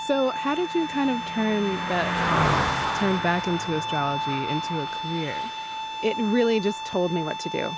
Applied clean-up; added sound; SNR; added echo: none; Bowed string instrument + Car passing by; 2 dB; none.